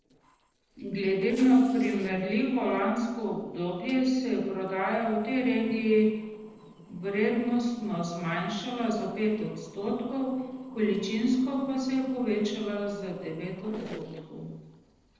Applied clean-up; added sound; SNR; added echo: neural separator model SepFormer DNS4.